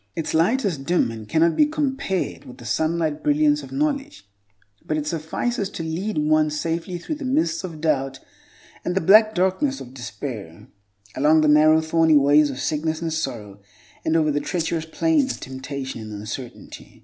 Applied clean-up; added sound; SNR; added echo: none; Rattle (instrument); 14 dB; none.